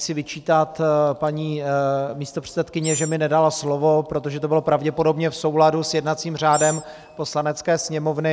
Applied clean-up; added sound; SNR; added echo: none; Animal; 12 dB; none.